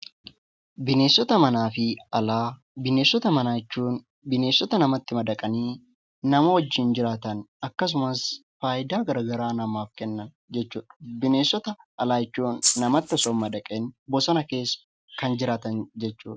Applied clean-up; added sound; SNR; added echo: neural mask model RNNoise.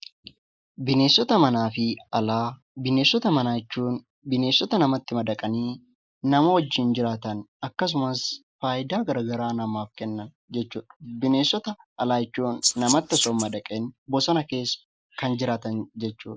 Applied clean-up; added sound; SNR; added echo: neural mask model Resemble Enhance denoiser.